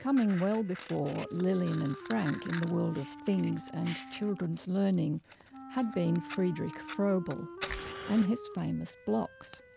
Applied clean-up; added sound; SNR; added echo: none; Wind instrument, woodwind instrument + Fire; 13 dB; none.